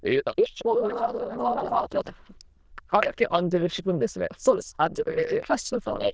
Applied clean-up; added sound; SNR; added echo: neural diffusion model UNIVERSE++.